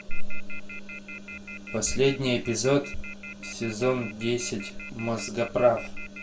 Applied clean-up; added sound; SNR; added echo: none; Telephone; 16 dB; reverberation time 0.2 s.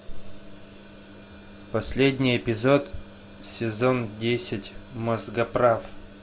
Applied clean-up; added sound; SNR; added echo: none; none; none; none.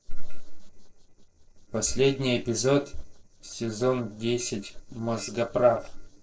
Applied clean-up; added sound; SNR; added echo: neural separator model SepFormer DNS4.